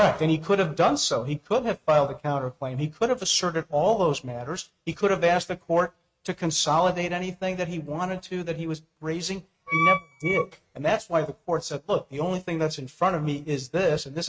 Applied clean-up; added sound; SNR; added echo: neural mask model RNNoise.